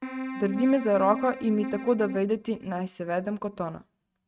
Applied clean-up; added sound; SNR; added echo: neural mask model RNNoise.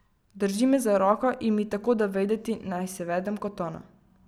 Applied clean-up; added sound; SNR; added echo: none; none; none; none.